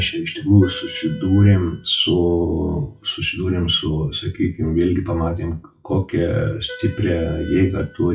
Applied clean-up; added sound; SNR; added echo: classical method WPE with log-MMSE.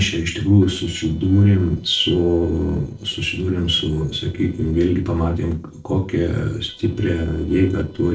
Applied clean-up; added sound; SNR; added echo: neural separator model SepFormer DNS4.